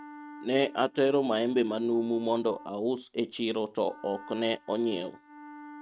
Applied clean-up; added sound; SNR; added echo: neural mask model RNNoise.